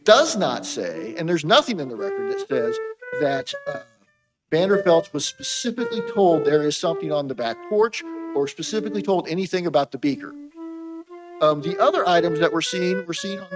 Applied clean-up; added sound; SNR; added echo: neural mask model RNNoise.